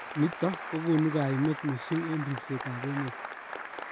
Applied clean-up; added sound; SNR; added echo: none; Applause; 9 dB; none.